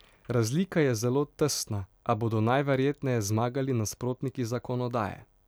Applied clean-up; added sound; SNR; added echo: none; none; none; none.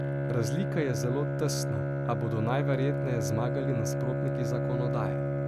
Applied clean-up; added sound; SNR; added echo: none; Bowed string instrument; -3 dB; none.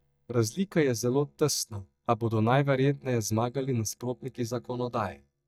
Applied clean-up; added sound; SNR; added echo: neural mask model DeepFilterNet 3.